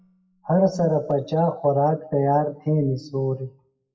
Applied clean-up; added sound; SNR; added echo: classical method WPE with log-MMSE.